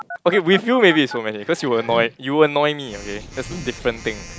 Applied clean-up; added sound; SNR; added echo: none; Telephone + Liquid; 16 dB; none.